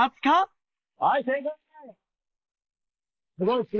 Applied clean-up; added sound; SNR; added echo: neural mask model Resemble Enhance denoiser.